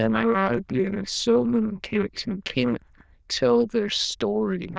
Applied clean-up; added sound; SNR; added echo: neural diffusion model UNIVERSE++.